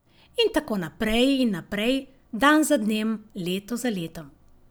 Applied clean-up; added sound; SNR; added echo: none; none; none; none.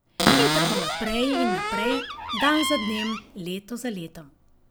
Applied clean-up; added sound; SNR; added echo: none; Cupboard open or close; -3 dB; none.